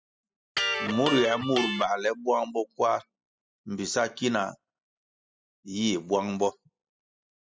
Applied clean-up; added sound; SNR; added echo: classical method spectral subtraction.